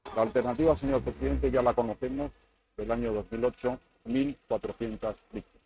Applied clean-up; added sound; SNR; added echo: neural mask model RNNoise.